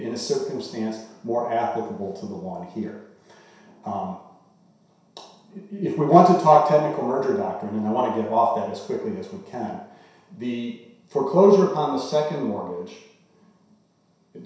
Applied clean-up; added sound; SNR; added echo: none; none; none; reverberation time 0.7 s.